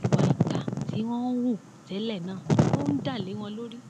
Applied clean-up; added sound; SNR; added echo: none; Wind / Fire; -4 dB; none.